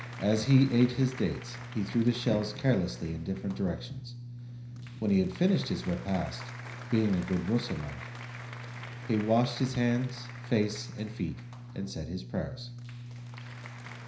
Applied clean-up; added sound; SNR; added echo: none; Applause; 18 dB; reverberation time 0.5 s.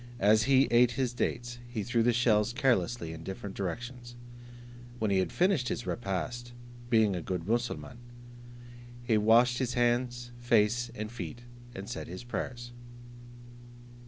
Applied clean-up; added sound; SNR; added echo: none; none; none; none.